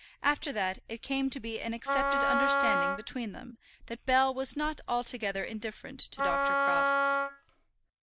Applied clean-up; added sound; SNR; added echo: none; Wind instrument, woodwind instrument; -4 dB; none.